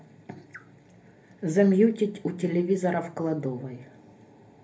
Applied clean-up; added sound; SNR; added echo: none; none; none; reverberation time 0.3 s.